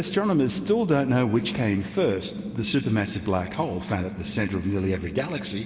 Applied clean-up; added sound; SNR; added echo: none; none; none; none.